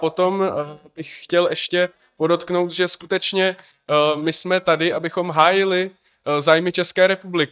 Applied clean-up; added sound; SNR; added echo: neural mask model DeepFilterNet 3.